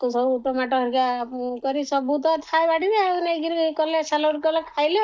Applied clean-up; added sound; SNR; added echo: neural mask model DeepFilterNet 3.